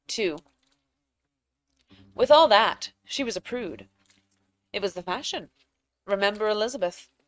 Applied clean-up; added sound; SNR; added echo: neural mask model RNNoise.